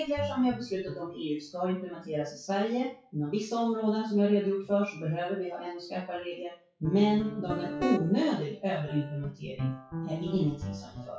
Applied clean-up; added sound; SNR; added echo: classical method WPE with log-MMSE.